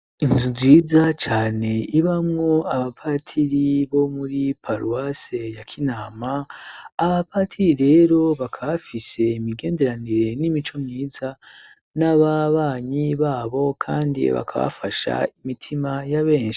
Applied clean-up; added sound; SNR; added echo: none; none; none; none.